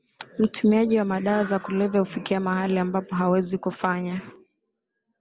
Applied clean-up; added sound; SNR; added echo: none; none; none; none.